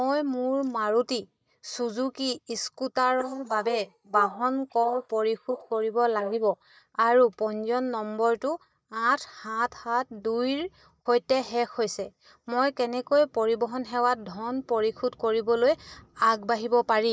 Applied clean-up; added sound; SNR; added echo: neural mask model DeepFilterNet 3.